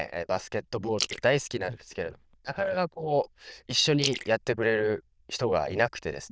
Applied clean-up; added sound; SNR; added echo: neural diffusion model UNIVERSE++.